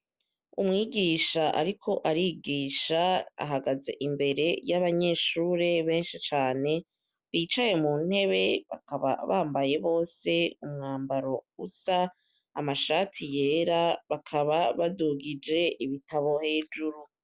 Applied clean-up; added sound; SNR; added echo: none; none; none; none.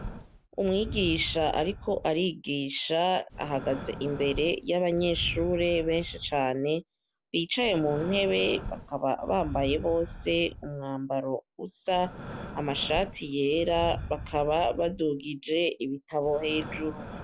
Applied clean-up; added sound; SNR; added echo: none; Breathing; 12 dB; none.